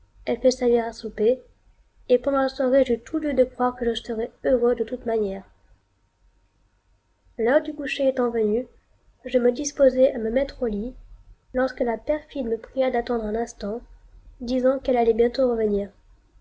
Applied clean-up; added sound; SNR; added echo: none; none; none; none.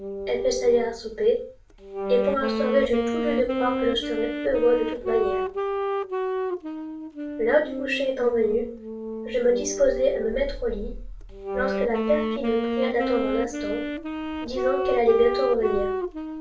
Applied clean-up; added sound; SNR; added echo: none; Wind instrument, woodwind instrument; 4 dB; reverberation time 0.3 s.